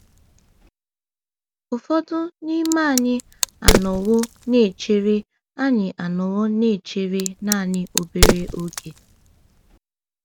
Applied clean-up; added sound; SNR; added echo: none; Crack; 3 dB; none.